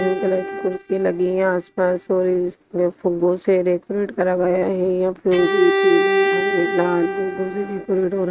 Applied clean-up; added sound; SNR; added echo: neural mask model RNNoise.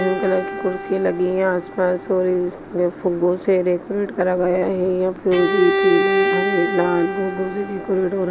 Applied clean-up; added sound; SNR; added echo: none; Bowed string instrument; 6 dB; none.